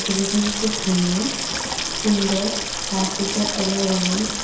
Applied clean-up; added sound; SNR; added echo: none; Sink (filling or washing) / Water tap, faucet; 2 dB; reverberation time 0.7 s.